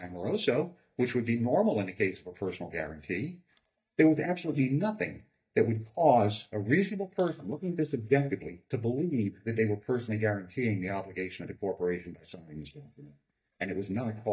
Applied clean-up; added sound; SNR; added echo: neural mask model DeepFilterNet 3.